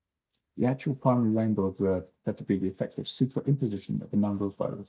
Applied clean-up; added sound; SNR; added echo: neural mask model DeepFilterNet 3.